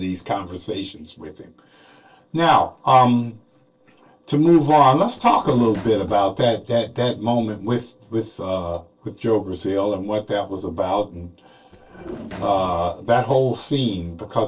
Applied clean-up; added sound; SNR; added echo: neural separator model SepFormer DNS4.